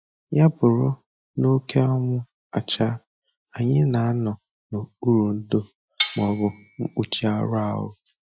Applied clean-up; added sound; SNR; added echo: classical method Wiener filter.